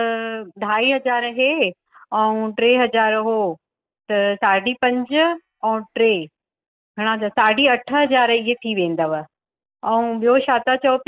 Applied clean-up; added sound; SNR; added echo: neural mask model DeepFilterNet 3.